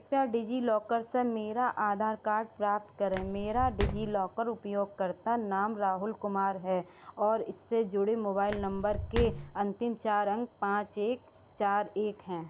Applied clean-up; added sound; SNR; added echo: none; Walk, footsteps; 5 dB; none.